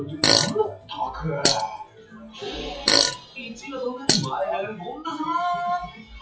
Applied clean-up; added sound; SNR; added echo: classical method WPE with log-MMSE.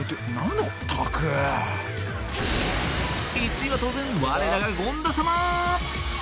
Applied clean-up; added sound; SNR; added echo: none; none; none; none.